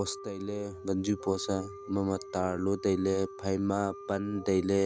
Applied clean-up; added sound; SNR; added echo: none; Wind instrument, woodwind instrument; 15 dB; none.